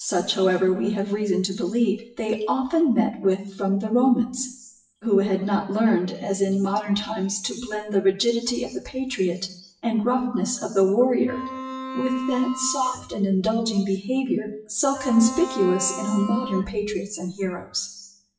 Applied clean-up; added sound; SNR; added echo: classical method WPE with log-MMSE.